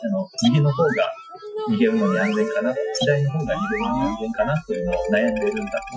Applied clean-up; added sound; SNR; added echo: classical method Wiener filter.